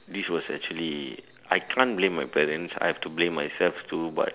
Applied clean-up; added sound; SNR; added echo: none; none; none; none.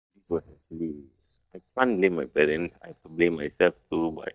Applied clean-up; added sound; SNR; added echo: neural mask model DeepFilterNet 3.